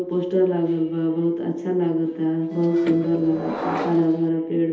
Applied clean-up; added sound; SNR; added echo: none; Subway, metro, underground; 9 dB; reverberation time 0.8 s.